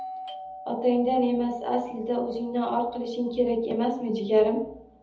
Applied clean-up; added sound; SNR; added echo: none; Doorbell; 18 dB; reverberation time 0.9 s.